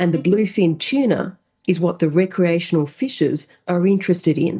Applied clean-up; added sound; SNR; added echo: neural mask model DeepFilterNet 3.